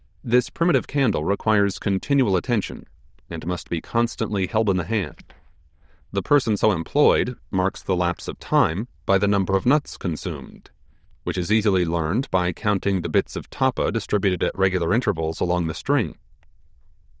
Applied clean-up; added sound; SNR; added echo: neural diffusion model UNIVERSE++.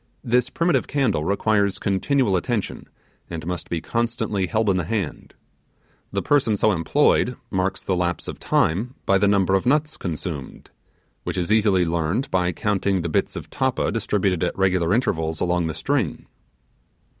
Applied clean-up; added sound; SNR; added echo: none; none; none; none.